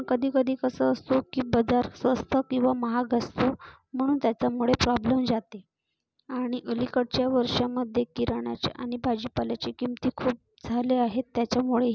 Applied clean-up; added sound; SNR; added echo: none; none; none; none.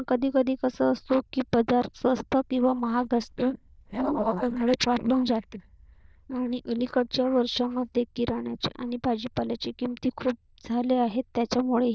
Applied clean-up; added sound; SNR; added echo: neural diffusion model UNIVERSE++.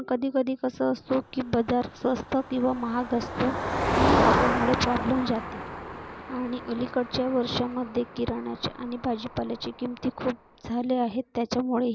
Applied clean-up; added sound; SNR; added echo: none; Motor vehicle (road); 4 dB; none.